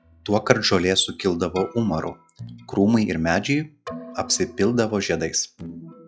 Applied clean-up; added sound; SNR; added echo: classical method log-MMSE.